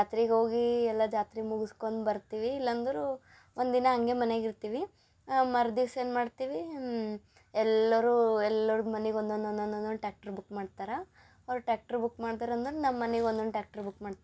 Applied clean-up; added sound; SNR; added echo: none; none; none; none.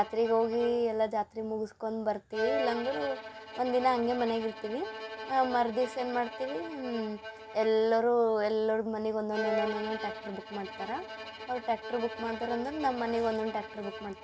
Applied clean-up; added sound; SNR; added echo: none; Bowed string instrument; 9 dB; none.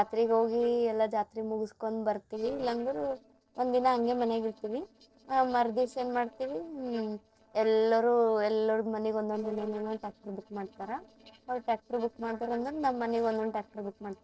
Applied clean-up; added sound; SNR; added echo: neural separator model SepFormer DNS4.